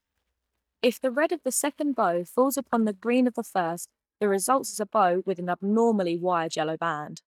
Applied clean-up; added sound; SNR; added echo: neural mask model DeepFilterNet 3.